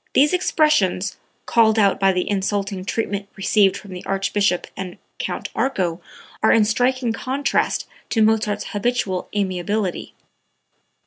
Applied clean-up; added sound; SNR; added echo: none; none; none; none.